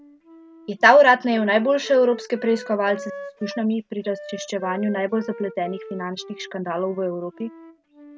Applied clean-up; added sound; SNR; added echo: none; Wind instrument, woodwind instrument; 17 dB; none.